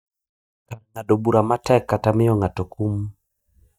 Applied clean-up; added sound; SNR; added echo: neural mask model DeepFilterNet 3.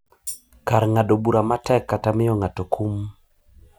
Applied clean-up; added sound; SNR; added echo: none; Tambourine; 17 dB; none.